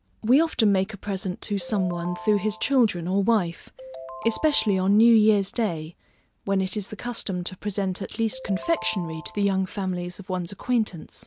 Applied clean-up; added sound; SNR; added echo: none; Ringtone; 15 dB; none.